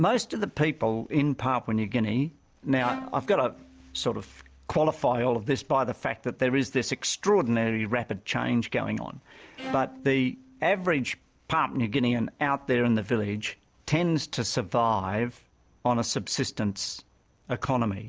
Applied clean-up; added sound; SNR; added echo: none; Bowed string instrument; 17 dB; none.